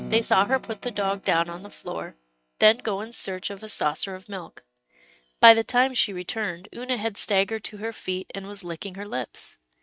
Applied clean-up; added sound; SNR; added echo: neural mask model RNNoise.